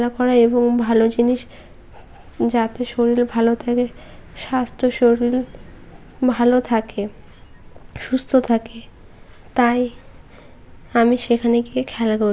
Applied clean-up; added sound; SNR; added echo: none; Chirp, tweet; 14 dB; none.